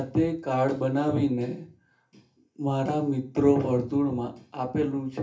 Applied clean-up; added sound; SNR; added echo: none; none; none; reverberation time 0.3 s.